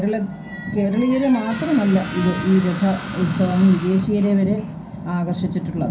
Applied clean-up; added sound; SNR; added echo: none; Squeak; 15 dB; reverberation time 0.3 s.